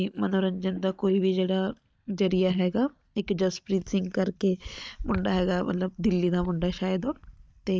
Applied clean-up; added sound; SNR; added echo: neural mask model DeepFilterNet 3.